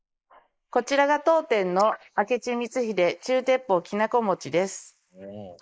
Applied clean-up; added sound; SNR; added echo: neural mask model Resemble Enhance denoiser.